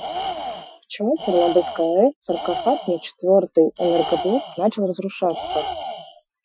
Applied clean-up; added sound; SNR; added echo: classical method Wiener filter.